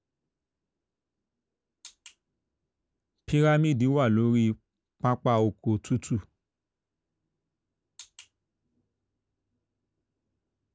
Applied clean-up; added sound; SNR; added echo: none; none; none; none.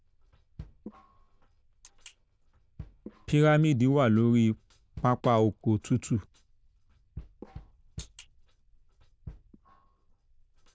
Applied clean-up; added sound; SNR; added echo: neural diffusion model UNIVERSE++.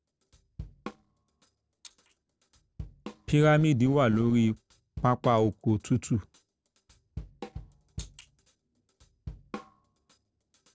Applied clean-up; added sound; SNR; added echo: neural separator model SepFormer DNS4.